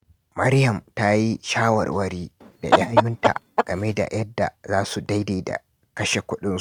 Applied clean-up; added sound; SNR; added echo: neural mask model RNNoise.